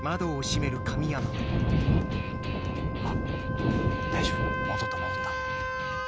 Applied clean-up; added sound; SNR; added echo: none; Trumpet + Thunder; -5 dB; none.